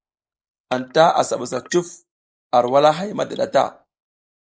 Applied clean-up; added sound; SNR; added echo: neural mask model Resemble Enhance denoiser.